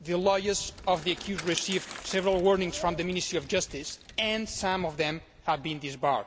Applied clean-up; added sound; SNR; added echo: none; Bicycle; 15 dB; none.